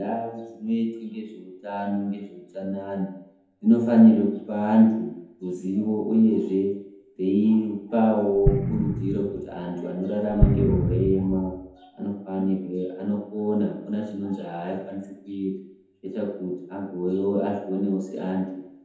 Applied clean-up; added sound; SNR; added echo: none; Explosion; 1 dB; reverberation time 0.9 s.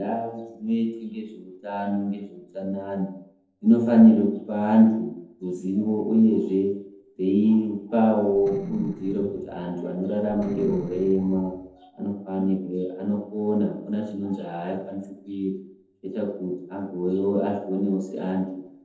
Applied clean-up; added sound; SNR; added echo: neural separator model SepFormer DNS4.